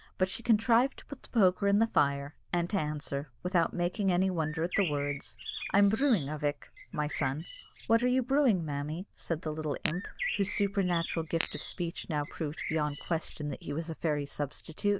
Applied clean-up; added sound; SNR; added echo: neural diffusion model UNIVERSE++.